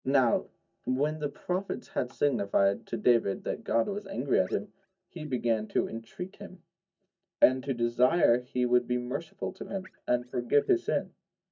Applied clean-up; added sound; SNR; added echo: neural mask model DeepFilterNet 3.